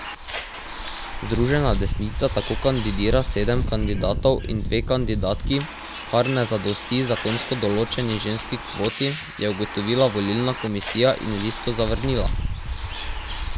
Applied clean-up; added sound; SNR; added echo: none; Bus; 4 dB; none.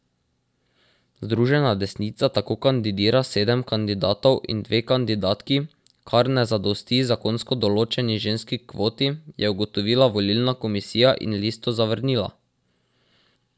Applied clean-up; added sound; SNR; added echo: none; none; none; none.